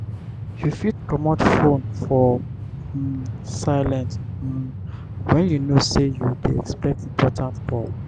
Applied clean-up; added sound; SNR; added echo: none; Train; 8 dB; none.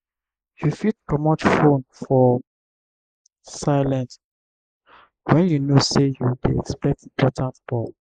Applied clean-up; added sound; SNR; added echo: neural mask model Resemble Enhance denoiser.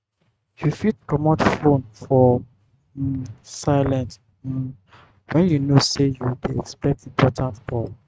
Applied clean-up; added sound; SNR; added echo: neural mask model RNNoise.